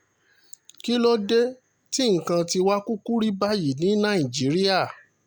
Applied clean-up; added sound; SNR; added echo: none; none; none; none.